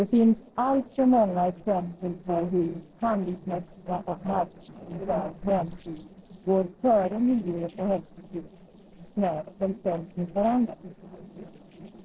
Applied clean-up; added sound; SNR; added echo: neural separator model SepFormer DNS4.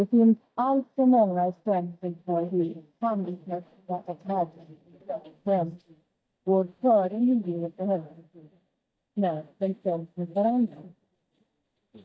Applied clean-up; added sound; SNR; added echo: neural mask model DeepFilterNet 3.